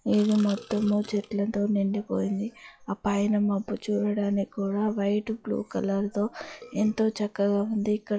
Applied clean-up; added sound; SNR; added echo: classical method log-MMSE.